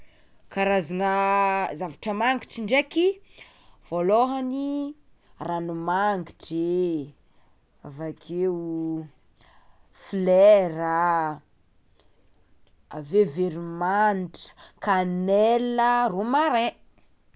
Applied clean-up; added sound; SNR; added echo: none; none; none; none.